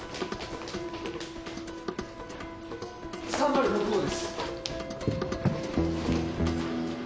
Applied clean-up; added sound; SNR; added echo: none; none; none; none.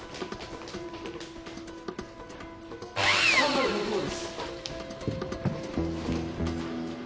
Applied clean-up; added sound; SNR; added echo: none; Sawing; 1 dB; none.